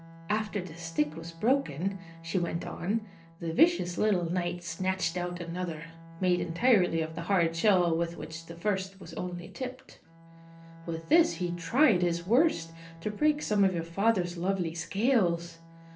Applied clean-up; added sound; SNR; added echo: none; Bowed string instrument; 19 dB; reverberation time 0.3 s.